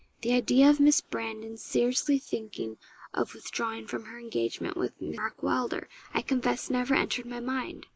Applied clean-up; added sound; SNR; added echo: neural mask model Resemble Enhance denoiser.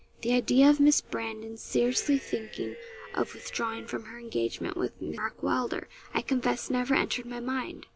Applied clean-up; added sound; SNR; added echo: none; Cheering + Wind instrument, woodwind instrument; 17 dB; none.